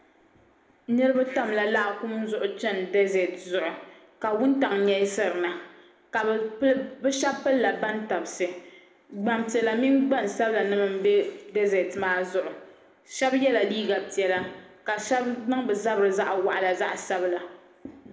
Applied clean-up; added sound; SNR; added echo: none; none; none; reverberation time 0.7 s.